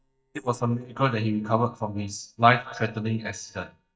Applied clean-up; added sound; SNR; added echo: neural mask model DeepFilterNet 3.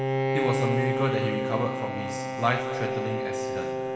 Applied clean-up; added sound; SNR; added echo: none; Bowed string instrument; -2 dB; reverberation time 2.3 s.